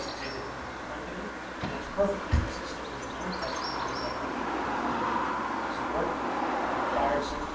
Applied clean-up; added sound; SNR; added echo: none; Bird vocalization, bird call, bird song; -3 dB; reverberation time 0.3 s.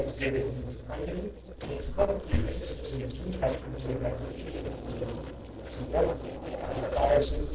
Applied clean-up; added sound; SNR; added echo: neural separator model SepFormer DNS4.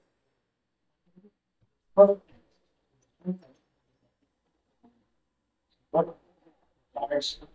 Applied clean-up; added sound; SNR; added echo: neural mask model DeepFilterNet 3.